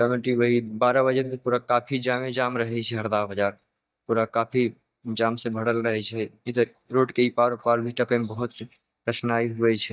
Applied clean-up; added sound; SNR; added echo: neural mask model DeepFilterNet 3.